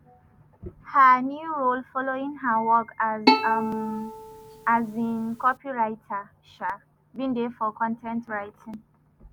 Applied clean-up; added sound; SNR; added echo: none; Bowed string instrument; 1 dB; none.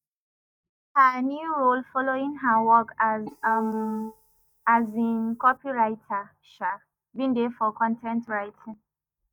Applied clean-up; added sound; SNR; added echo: neural mask model DeepFilterNet 3.